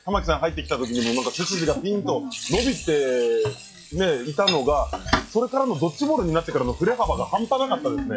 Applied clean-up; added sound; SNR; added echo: classical method log-MMSE.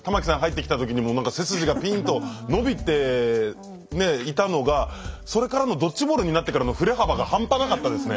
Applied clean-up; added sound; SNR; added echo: none; none; none; none.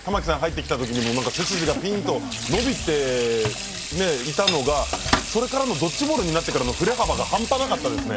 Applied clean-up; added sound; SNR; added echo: none; Sink (filling or washing) / Water tap, faucet; 6 dB; none.